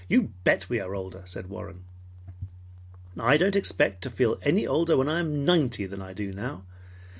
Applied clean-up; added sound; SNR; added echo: none; none; none; none.